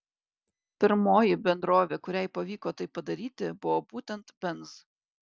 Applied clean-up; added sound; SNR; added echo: none; none; none; none.